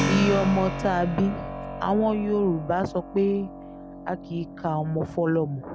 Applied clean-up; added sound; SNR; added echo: none; Keyboard (musical); 7 dB; none.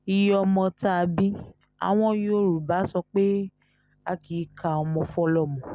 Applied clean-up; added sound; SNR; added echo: none; none; none; none.